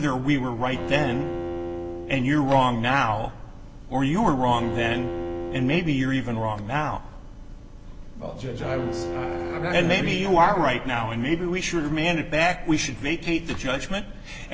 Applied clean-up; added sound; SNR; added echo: none; Bowed string instrument; 10 dB; none.